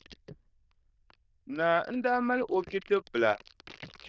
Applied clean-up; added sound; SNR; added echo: neural diffusion model UNIVERSE++.